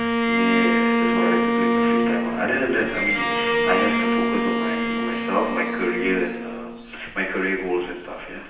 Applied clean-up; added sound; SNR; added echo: none; Bowed string instrument; -4 dB; reverberation time 0.9 s.